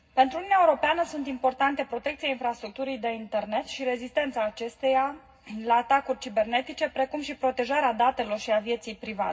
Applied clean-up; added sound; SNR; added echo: none; none; none; reverberation time 0.4 s.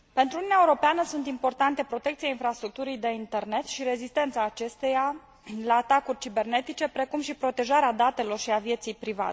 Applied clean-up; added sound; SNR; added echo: none; none; none; none.